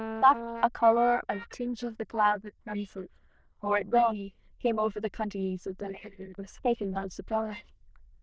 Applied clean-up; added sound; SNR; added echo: neural diffusion model UNIVERSE++.